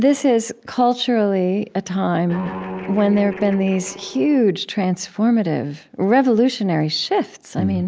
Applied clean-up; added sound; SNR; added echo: none; Guitar; 11 dB; none.